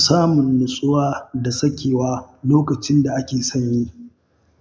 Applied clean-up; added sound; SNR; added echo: none; none; none; none.